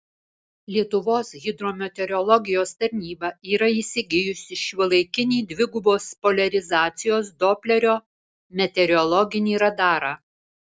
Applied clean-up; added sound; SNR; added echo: none; none; none; none.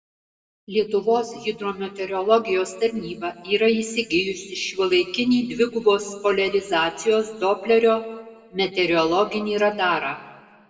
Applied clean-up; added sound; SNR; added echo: none; none; none; reverberation time 1.4 s.